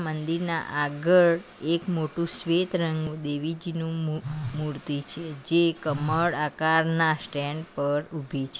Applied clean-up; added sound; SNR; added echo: none; Telephone; 12 dB; none.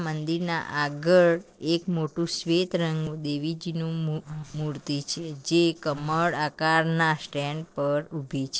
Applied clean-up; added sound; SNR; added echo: neural separator model SepFormer DNS4.